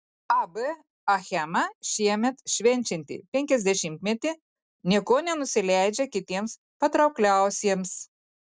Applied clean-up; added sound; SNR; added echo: none; none; none; none.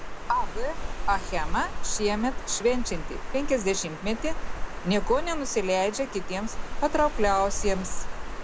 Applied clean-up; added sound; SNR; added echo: none; Water; 1 dB; none.